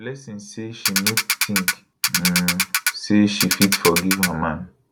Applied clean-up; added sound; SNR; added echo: none; Ratchet, pawl; -1 dB; none.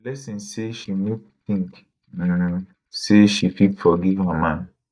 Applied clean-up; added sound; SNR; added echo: neural mask model DeepFilterNet 3.